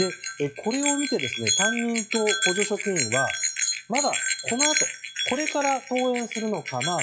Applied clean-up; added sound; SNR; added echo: classical method log-MMSE.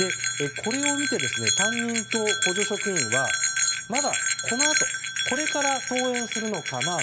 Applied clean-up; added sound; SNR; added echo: none; Bell; -4 dB; none.